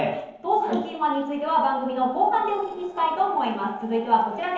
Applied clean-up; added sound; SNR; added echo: neural separator model SepFormer DNS4.